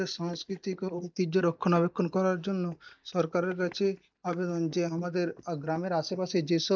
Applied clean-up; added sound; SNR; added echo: neural mask model DeepFilterNet 3.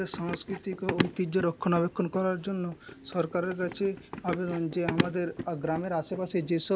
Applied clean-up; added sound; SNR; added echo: none; Run; 7 dB; none.